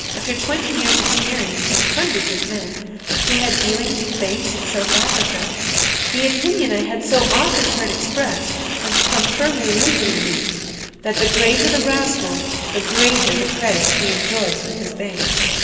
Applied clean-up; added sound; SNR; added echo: none; Tearing; -1 dB; reverberation time 2.6 s.